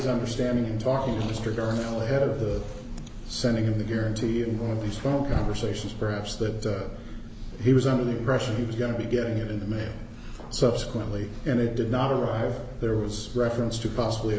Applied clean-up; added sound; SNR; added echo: none; none; none; none.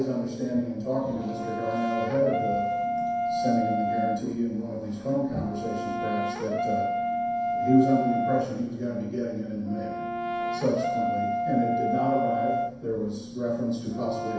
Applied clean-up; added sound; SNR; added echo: none; Brass instrument; 2 dB; reverberation time 0.6 s.